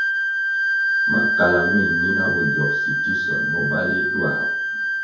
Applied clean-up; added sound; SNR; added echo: none; Wind instrument, woodwind instrument; -5 dB; reverberation time 0.6 s.